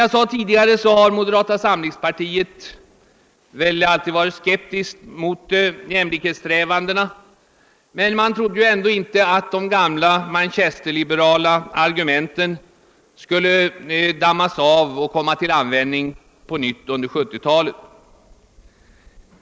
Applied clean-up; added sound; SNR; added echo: neural mask model Resemble Enhance denoiser.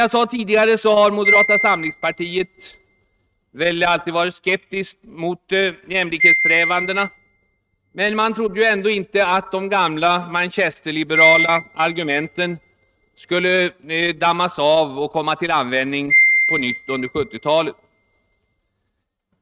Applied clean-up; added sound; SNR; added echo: neural mask model RNNoise.